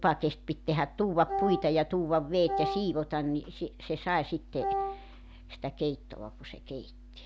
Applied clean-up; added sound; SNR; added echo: none; Wind instrument, woodwind instrument; 3 dB; none.